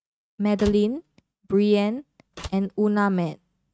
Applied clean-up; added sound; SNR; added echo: neural mask model RNNoise.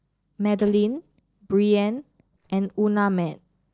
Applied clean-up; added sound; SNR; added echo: neural separator model SepFormer DNS4.